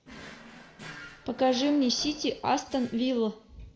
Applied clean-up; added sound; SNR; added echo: none; Drawer open or close; 17 dB; reverberation time 0.5 s.